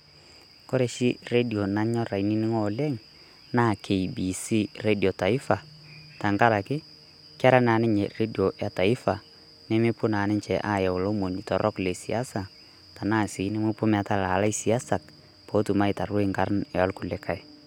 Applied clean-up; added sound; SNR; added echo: none; none; none; none.